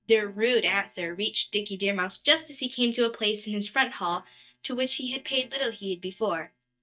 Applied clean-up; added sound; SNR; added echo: neural mask model DeepFilterNet 3.